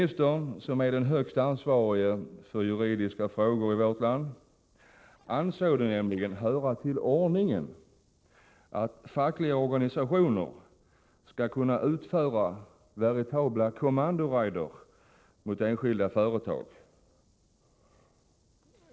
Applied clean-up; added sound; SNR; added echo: neural separator model SepFormer DNS4.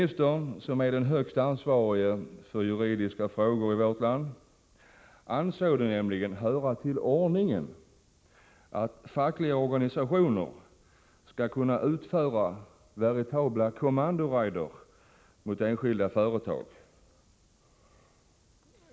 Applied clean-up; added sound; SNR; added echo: none; none; none; none.